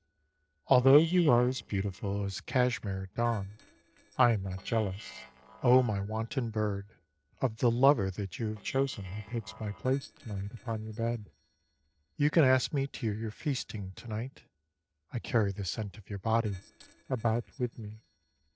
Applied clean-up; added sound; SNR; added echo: neural separator model SepFormer DNS4.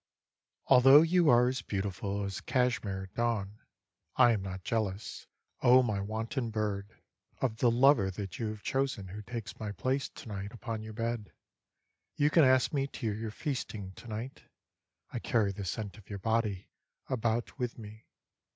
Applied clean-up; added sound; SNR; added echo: none; none; none; none.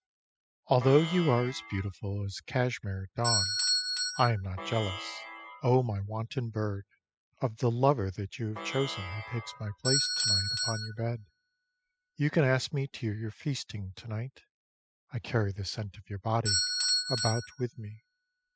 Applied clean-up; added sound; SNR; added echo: classical method spectral subtraction.